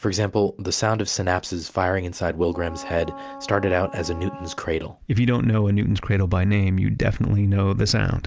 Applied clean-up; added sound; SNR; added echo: none; Wind instrument, woodwind instrument; 18 dB; none.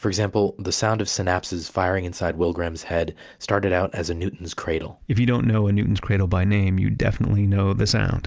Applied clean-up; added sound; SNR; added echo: none; none; none; none.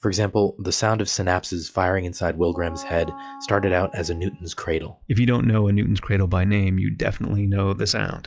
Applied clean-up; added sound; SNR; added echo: classical method log-MMSE.